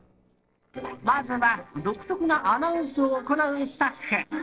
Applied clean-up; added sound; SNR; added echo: neural separator model SepFormer DNS4.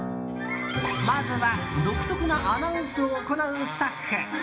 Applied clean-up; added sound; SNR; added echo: none; Acoustic guitar; 12 dB; reverberation time 0.4 s.